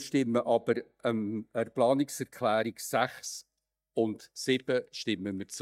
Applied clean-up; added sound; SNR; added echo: neural mask model DeepFilterNet 3.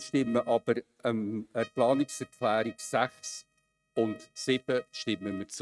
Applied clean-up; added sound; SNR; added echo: neural mask model RNNoise.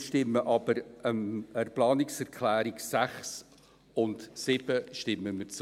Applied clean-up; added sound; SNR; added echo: none; none; none; none.